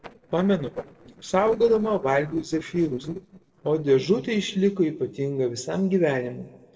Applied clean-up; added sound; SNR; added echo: neural separator model SepFormer DNS4.